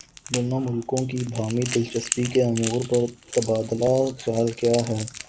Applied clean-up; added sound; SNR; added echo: none; Crackle; 11 dB; none.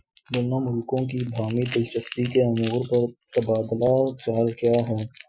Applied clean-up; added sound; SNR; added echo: classical method Wiener filter.